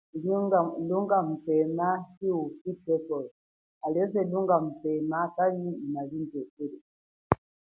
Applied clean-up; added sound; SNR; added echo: none; none; none; none.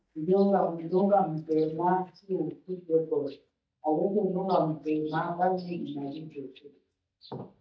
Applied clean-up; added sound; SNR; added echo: neural mask model DeepFilterNet 3.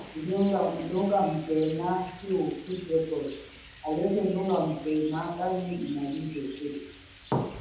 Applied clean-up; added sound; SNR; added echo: none; Rain; 19 dB; reverberation time 1.1 s.